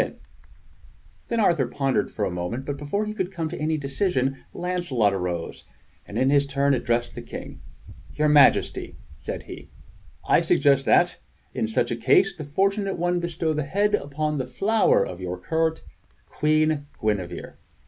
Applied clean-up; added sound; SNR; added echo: none; Wind; 18 dB; none.